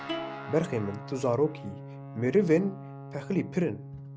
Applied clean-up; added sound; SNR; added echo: none; Plucked string instrument + Guitar; 11 dB; none.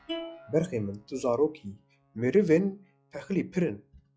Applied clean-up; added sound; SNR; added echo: classical method log-MMSE.